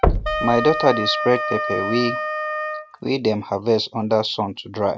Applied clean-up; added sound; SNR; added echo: none; Knock + Wind instrument, woodwind instrument; 3 dB; none.